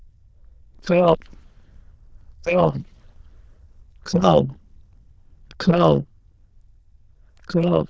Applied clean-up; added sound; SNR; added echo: neural diffusion model UNIVERSE++.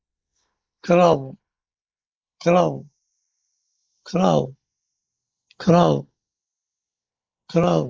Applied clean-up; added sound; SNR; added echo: neural mask model Resemble Enhance denoiser.